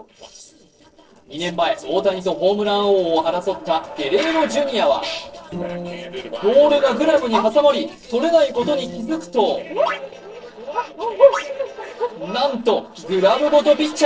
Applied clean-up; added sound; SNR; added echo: neural separator model SepFormer DNS4.